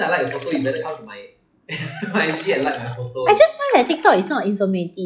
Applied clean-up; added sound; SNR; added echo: classical method log-MMSE.